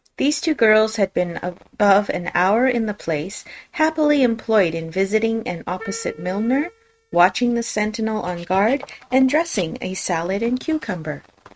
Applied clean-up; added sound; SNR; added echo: neural mask model RNNoise.